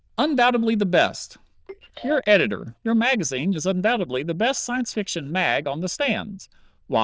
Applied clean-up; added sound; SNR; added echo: neural diffusion model UNIVERSE++.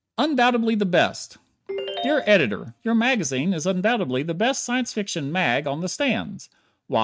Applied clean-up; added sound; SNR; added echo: neural mask model RNNoise.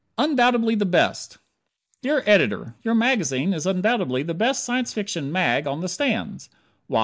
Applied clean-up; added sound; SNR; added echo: neural mask model Resemble Enhance denoiser.